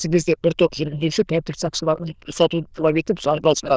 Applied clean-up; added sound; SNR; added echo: neural diffusion model UNIVERSE++.